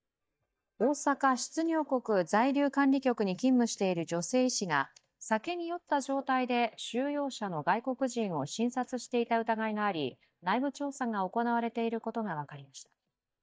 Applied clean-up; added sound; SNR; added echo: neural mask model DeepFilterNet 3.